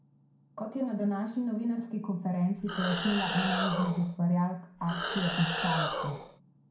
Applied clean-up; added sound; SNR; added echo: none; Animal; 3 dB; reverberation time 0.5 s.